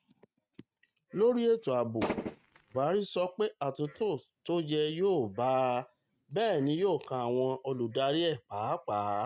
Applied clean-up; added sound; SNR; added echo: neural mask model RNNoise.